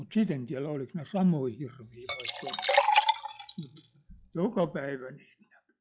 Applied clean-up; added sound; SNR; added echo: classical method log-MMSE.